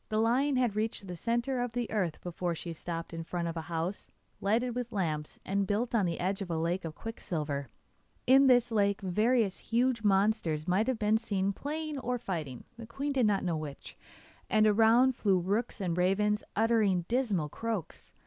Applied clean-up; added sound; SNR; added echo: none; none; none; none.